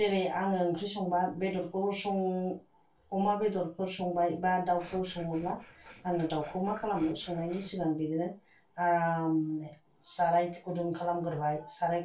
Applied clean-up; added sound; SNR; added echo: neural separator model SepFormer DNS4.